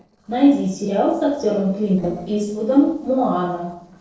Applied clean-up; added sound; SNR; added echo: neural separator model SepFormer DNS4.